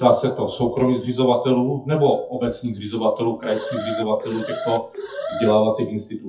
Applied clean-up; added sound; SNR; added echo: classical method WPE with log-MMSE.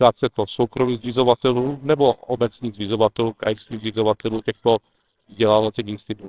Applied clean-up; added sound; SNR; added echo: neural separator model SepFormer WHAMR!.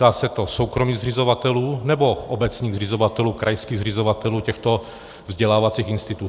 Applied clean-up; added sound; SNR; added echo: none; none; none; none.